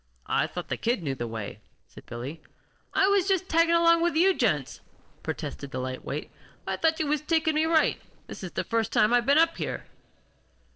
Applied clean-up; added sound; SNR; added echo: neural separator model SepFormer DNS4.